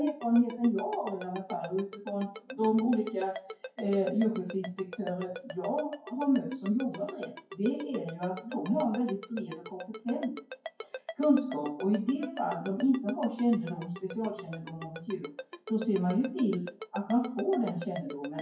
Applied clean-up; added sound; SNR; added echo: classical method WPE with log-MMSE.